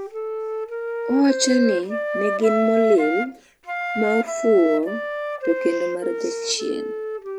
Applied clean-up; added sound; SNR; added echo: none; Wind instrument, woodwind instrument; 4 dB; none.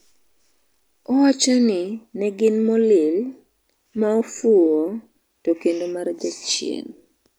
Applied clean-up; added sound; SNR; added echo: none; none; none; none.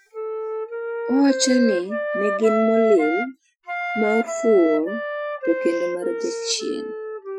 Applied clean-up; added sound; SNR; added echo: classical method Wiener filter.